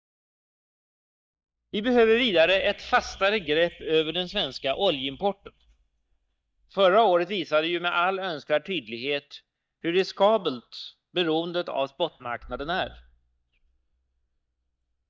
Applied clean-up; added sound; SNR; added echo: neural mask model DeepFilterNet 3.